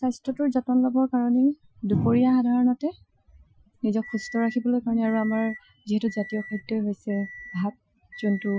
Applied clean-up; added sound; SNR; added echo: classical method Wiener filter.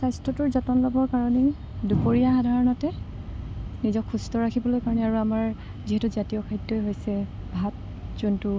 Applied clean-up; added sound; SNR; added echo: none; none; none; none.